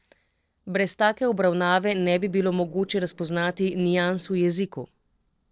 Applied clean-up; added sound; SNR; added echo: neural separator model SepFormer DNS4.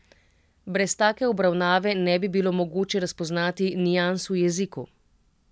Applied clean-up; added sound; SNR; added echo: none; none; none; none.